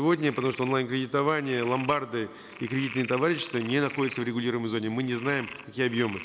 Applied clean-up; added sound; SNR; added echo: none; Frog; 15 dB; none.